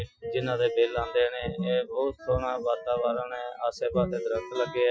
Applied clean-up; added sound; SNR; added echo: classical method Wiener filter.